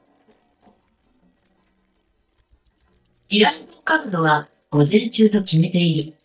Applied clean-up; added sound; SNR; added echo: neural mask model DeepFilterNet 3.